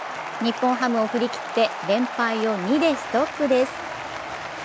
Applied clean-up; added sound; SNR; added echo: none; none; none; none.